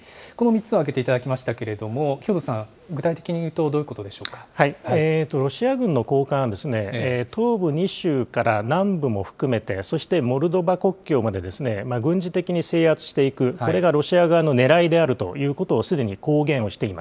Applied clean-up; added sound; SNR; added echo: none; none; none; none.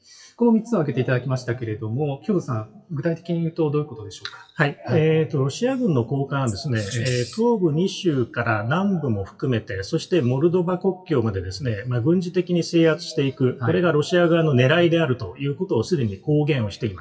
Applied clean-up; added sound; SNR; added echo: classical method WPE with log-MMSE.